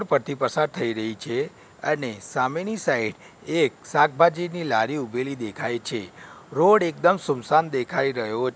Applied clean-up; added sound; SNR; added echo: none; none; none; none.